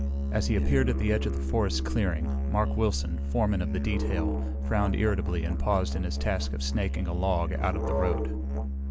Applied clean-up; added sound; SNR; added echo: none; Musical instrument; -1 dB; none.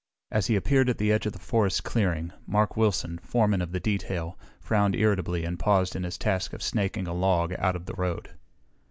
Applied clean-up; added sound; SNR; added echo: none; none; none; none.